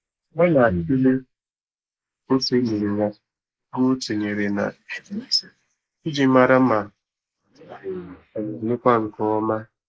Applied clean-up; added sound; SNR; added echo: neural mask model Resemble Enhance denoiser.